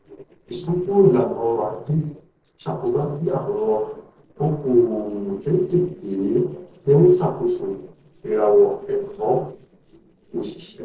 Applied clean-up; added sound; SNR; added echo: neural separator model SepFormer DNS4.